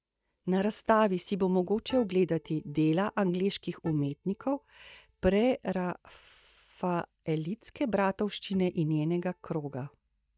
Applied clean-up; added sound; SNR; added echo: neural mask model DeepFilterNet 3.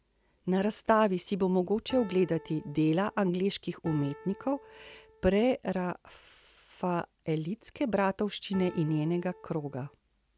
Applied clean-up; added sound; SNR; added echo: none; Piano; 18 dB; none.